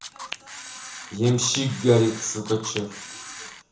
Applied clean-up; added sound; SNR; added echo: none; Camera; 13 dB; reverberation time 0.7 s.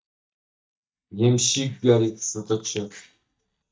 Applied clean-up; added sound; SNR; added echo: neural mask model DeepFilterNet 3.